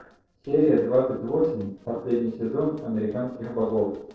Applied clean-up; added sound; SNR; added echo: neural separator model SepFormer DNS4.